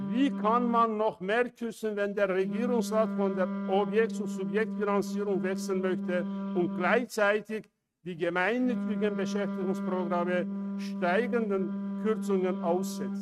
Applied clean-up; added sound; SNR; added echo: neural mask model RNNoise.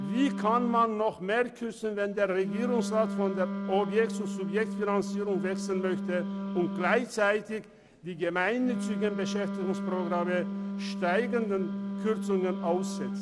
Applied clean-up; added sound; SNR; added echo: none; Wind instrument, woodwind instrument; 4 dB; none.